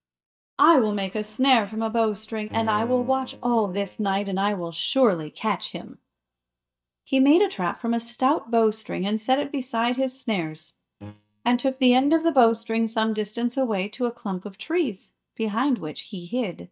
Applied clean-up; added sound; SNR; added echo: neural mask model DeepFilterNet 3.